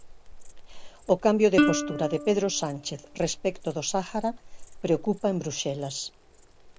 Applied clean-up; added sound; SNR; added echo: none; Insect + Plucked string instrument; 6 dB; none.